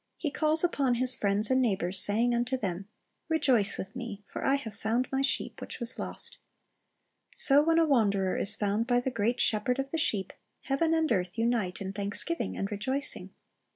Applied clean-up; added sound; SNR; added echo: none; none; none; none.